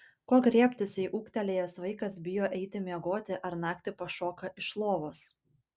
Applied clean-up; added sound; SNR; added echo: none; none; none; none.